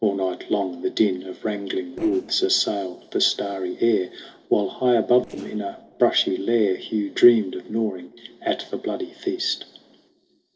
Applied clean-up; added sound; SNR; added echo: neural separator model SepFormer DNS4.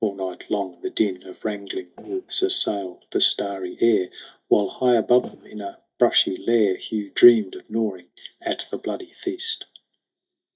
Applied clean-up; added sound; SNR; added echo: neural mask model DeepFilterNet 3.